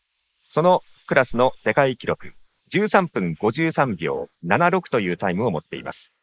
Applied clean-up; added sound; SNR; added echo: neural mask model Resemble Enhance denoiser.